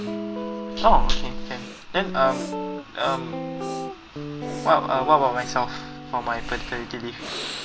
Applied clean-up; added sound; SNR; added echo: none; Guitar + Breathing; 2 dB; none.